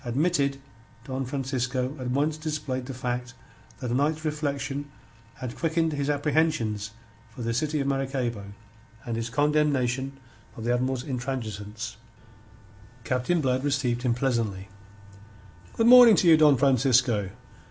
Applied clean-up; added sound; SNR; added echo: none; none; none; none.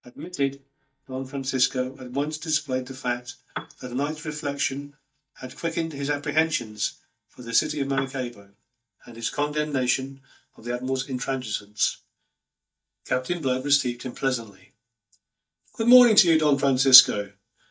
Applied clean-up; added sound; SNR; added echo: neural mask model DeepFilterNet 3.